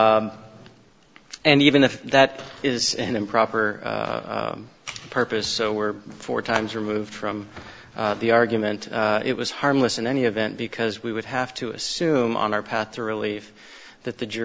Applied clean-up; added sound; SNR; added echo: none; none; none; none.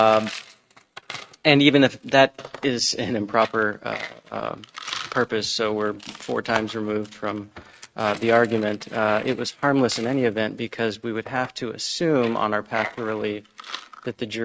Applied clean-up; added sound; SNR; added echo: neural mask model RNNoise.